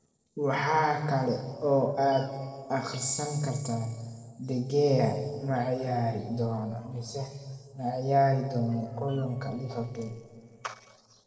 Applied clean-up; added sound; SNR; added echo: neural separator model SepFormer DNS4.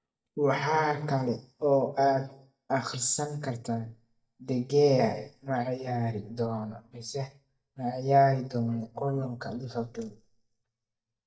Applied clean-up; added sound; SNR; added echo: neural mask model DeepFilterNet 3.